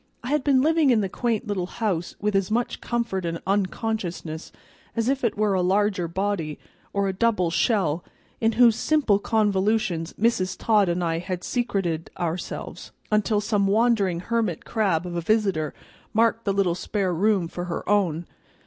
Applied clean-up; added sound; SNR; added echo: none; none; none; none.